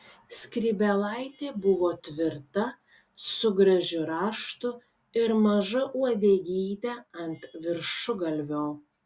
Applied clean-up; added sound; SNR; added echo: none; none; none; none.